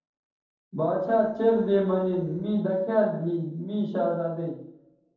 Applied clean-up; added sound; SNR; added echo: neural separator model SepFormer DNS4.